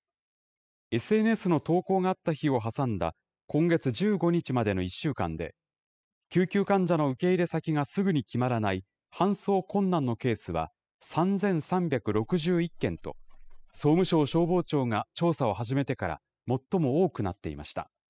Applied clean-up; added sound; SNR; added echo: classical method spectral subtraction.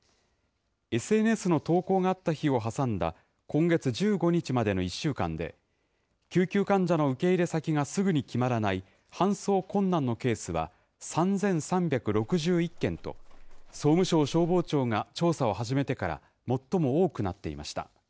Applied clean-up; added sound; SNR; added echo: none; Livestock, farm animals, working animals; 16 dB; none.